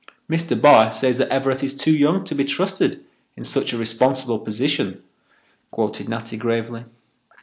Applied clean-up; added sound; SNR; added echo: none; none; none; none.